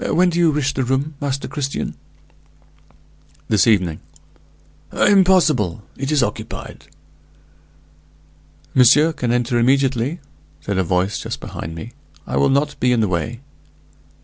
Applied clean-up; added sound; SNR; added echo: none; none; none; none.